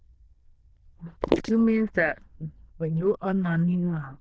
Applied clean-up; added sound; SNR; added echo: neural diffusion model UNIVERSE++.